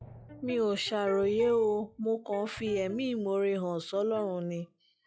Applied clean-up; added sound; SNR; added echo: classical method log-MMSE.